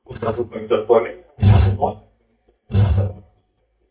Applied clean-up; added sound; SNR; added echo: neural mask model DeepFilterNet 3.